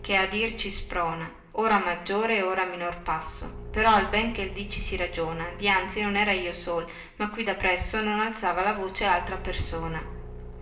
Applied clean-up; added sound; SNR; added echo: none; Engine / Car; 14 dB; reverberation time 0.7 s.